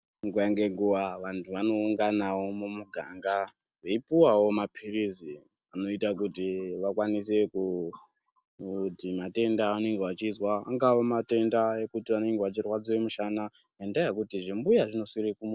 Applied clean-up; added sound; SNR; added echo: none; none; none; none.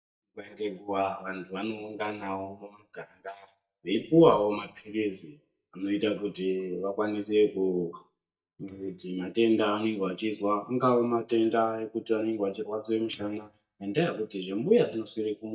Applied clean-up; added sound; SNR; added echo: neural mask model DeepFilterNet 3.